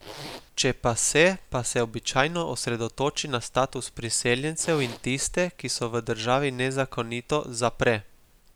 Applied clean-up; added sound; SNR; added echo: none; Zipper (clothing); 13 dB; none.